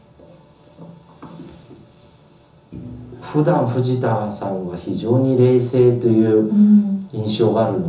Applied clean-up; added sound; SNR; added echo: none; Thump, thud; 19 dB; reverberation time 0.7 s.